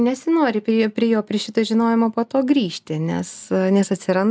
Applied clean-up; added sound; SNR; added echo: none; none; none; none.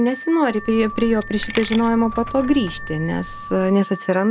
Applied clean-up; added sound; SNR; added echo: none; Alarm / Car + Coin (dropping); 12 dB; none.